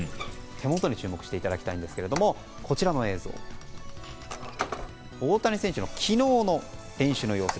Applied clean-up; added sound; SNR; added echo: none; Bathtub (filling or washing) + Squeak; 10 dB; none.